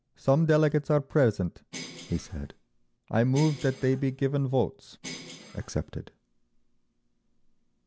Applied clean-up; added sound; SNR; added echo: none; Bell; 15 dB; none.